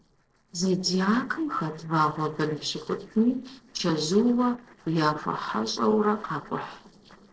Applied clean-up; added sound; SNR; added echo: neural separator model SepFormer DNS4.